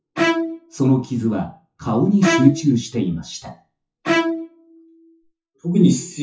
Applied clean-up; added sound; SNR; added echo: classical method WPE with log-MMSE.